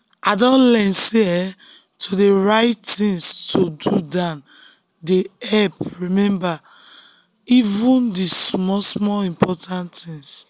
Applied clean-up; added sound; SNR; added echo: none; none; none; none.